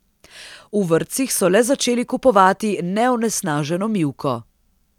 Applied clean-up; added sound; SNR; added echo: none; none; none; none.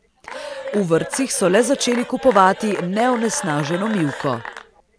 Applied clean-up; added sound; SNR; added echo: none; Applause / Cheering / Clapping; 12 dB; none.